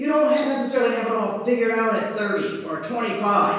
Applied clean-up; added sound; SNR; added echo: none; none; none; reverberation time 1.0 s.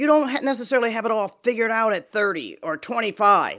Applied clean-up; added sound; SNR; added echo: none; none; none; none.